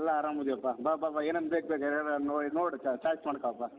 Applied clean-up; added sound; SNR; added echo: none; none; none; none.